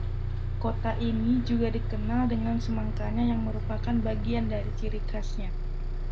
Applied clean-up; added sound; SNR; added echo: none; Bus; -2 dB; none.